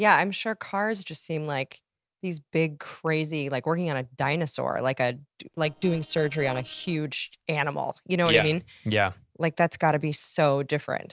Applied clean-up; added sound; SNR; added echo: neural separator model SepFormer DNS4.